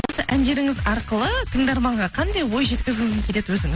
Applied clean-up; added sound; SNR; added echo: none; none; none; none.